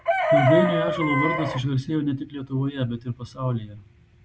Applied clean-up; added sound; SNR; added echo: none; Chicken, rooster; 1 dB; none.